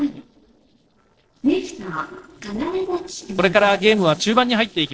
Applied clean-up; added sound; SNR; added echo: neural separator model SepFormer DNS4.